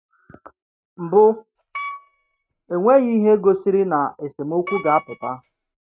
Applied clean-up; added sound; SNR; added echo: neural mask model RNNoise.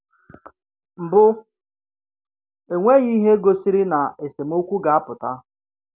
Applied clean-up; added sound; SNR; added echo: none; none; none; none.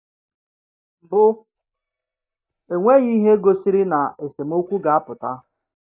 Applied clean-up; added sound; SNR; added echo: neural mask model DeepFilterNet 3.